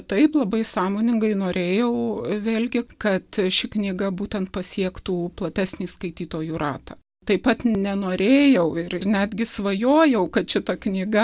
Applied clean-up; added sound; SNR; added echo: none; none; none; none.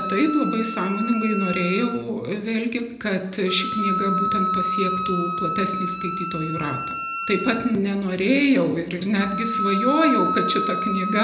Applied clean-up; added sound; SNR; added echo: none; Wind instrument, woodwind instrument; 4 dB; reverberation time 0.8 s.